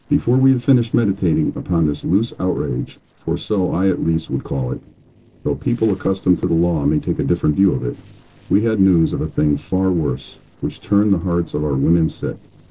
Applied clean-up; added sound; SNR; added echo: neural separator model SepFormer DNS4.